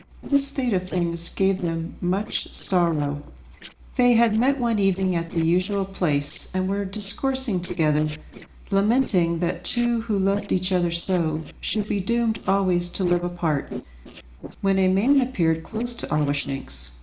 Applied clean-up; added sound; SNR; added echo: neural separator model SepFormer DNS4.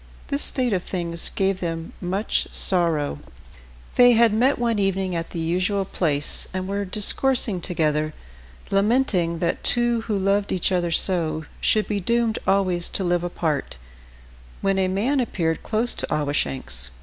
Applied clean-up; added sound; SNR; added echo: none; none; none; none.